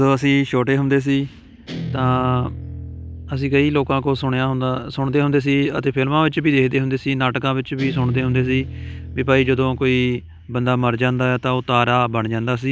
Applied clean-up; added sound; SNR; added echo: none; Guitar; 14 dB; none.